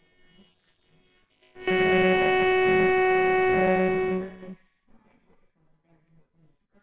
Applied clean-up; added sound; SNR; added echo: neural separator model SepFormer WHAMR!.